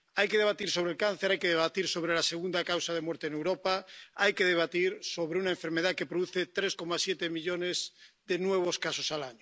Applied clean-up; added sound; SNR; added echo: none; none; none; none.